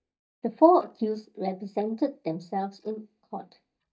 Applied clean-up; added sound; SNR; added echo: neural mask model DeepFilterNet 3.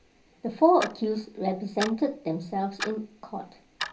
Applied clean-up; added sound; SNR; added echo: none; Clock; 13 dB; reverberation time 0.3 s.